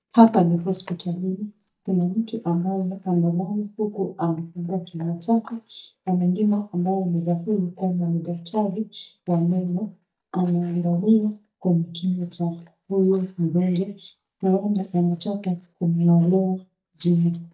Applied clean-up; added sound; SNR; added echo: neural mask model DeepFilterNet 3.